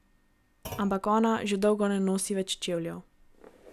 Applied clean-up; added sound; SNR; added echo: none; Thump, thud; 18 dB; none.